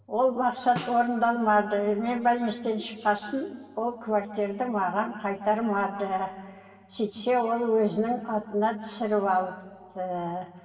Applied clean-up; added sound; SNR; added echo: none; Snare drum; 16 dB; reverberation time 2.4 s.